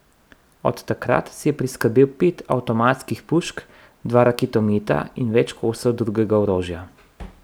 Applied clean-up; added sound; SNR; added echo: none; none; none; none.